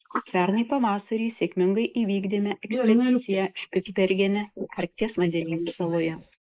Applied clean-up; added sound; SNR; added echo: neural mask model Resemble Enhance denoiser.